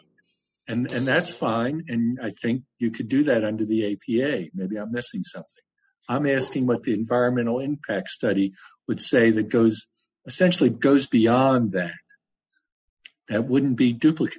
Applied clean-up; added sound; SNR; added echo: classical method spectral subtraction.